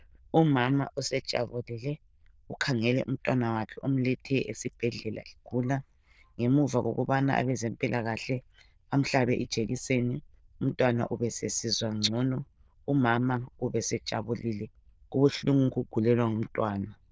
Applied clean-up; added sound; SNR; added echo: neural diffusion model UNIVERSE++.